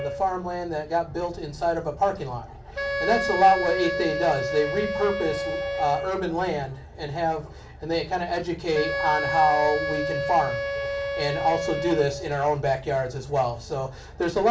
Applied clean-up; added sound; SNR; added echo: none; Wind instrument, woodwind instrument; 5 dB; reverberation time 0.3 s.